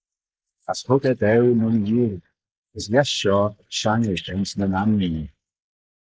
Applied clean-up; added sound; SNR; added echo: neural mask model Resemble Enhance denoiser.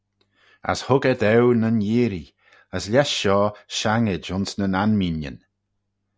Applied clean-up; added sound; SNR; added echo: none; none; none; none.